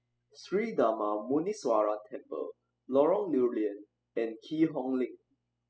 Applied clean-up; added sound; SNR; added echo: classical method spectral subtraction.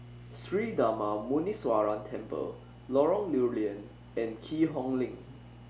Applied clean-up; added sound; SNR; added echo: none; Microwave oven; 18 dB; none.